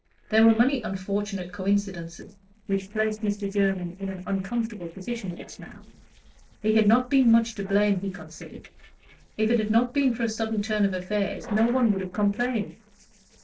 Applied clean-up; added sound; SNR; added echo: neural separator model SepFormer DNS4.